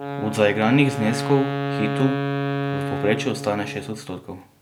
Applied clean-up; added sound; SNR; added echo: none; Wind instrument, woodwind instrument; 4 dB; none.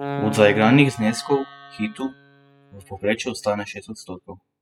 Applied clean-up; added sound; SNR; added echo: classical method spectral subtraction.